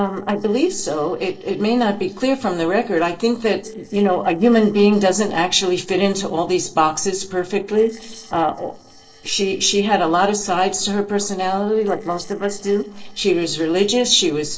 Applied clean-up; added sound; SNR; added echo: neural separator model SepFormer DNS4.